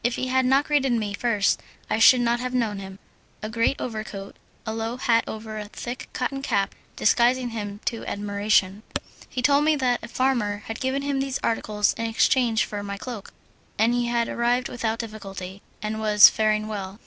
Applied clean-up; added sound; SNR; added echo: none; Bass drum; 16 dB; none.